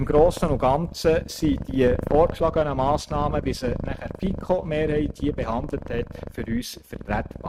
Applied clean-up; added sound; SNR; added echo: neural mask model RNNoise.